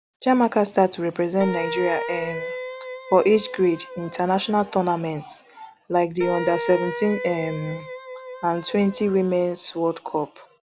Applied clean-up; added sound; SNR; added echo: none; Wind instrument, woodwind instrument; 10 dB; none.